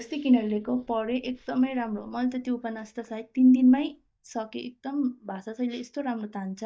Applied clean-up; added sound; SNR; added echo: neural mask model DeepFilterNet 3.